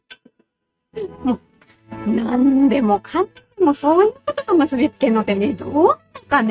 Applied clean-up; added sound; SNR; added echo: neural mask model RNNoise.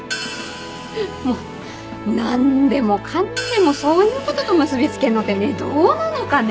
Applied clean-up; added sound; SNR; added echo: none; Hi-hat; 17 dB; none.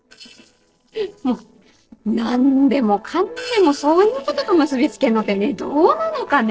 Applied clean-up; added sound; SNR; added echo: neural separator model SepFormer DNS4.